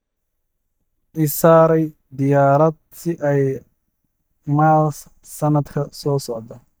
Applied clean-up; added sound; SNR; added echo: neural mask model DeepFilterNet 3.